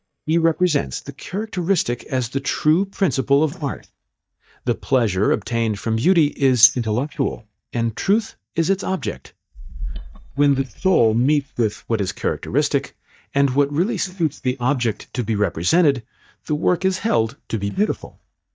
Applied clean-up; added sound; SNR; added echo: neural mask model DeepFilterNet 3.